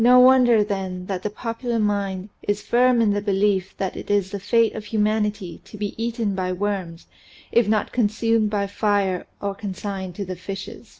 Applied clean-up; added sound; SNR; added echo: none; none; none; none.